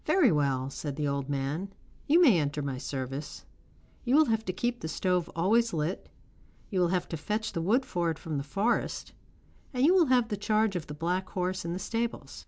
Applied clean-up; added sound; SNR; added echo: none; none; none; none.